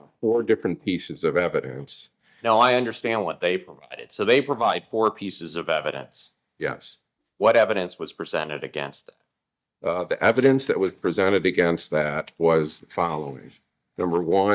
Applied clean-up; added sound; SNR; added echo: neural mask model DeepFilterNet 3.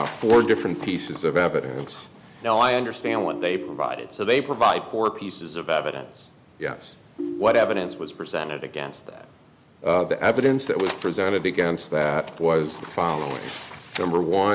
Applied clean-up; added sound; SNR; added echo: none; Ringtone; 10 dB; none.